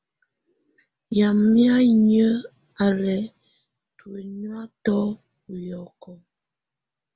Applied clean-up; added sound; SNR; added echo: none; none; none; none.